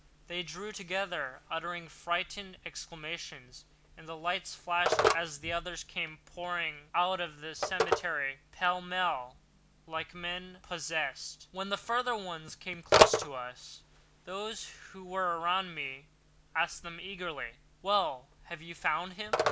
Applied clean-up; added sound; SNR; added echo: none; Telephone; 0 dB; none.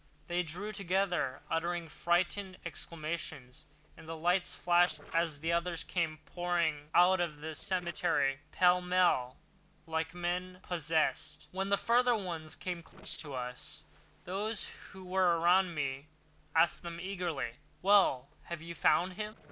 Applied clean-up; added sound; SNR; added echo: neural separator model SepFormer DNS4.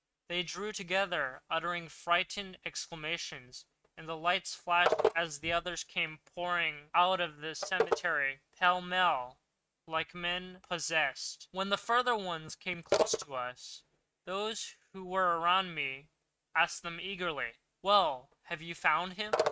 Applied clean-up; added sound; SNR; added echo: neural mask model RNNoise.